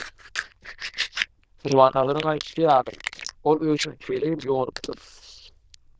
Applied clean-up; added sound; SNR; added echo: neural diffusion model UNIVERSE++.